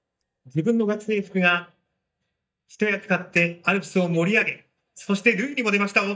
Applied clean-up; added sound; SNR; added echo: neural mask model DeepFilterNet 3.